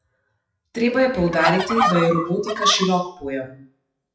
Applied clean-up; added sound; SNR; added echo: classical method WPE with log-MMSE.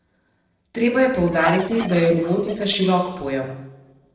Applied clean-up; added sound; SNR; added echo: neural separator model SepFormer DNS4.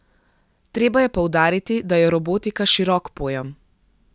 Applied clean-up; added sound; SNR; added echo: none; none; none; none.